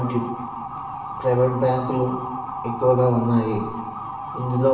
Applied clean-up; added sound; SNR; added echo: none; Motor vehicle (road) / Siren; 9 dB; reverberation time 1.0 s.